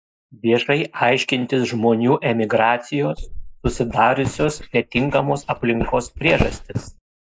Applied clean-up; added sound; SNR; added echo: neural mask model Resemble Enhance denoiser.